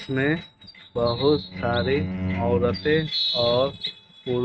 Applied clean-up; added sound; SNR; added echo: neural mask model RNNoise.